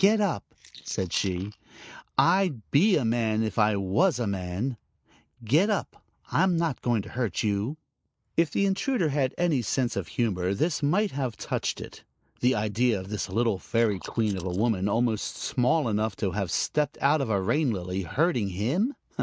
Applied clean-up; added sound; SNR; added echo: neural mask model Resemble Enhance denoiser.